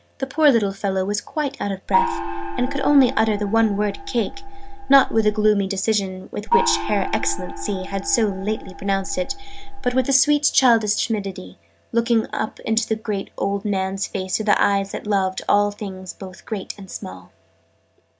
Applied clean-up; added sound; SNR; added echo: none; Gong; 4 dB; none.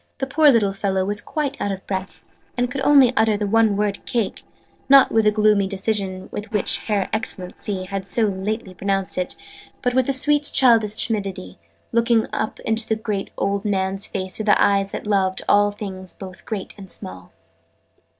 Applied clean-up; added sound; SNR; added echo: neural separator model SepFormer DNS4.